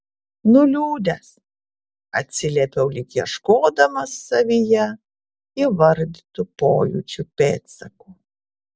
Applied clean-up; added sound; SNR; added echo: none; none; none; none.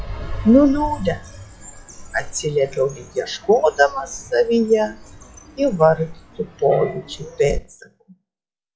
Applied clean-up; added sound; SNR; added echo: classical method log-MMSE.